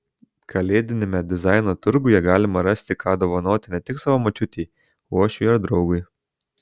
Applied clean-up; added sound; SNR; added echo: none; none; none; none.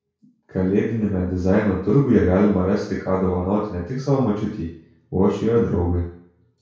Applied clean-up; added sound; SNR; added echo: none; none; none; reverberation time 0.6 s.